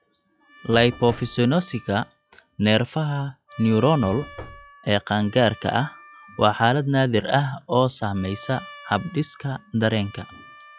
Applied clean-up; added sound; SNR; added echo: classical method log-MMSE.